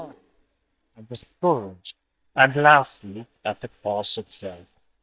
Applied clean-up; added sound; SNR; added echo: neural mask model DeepFilterNet 3.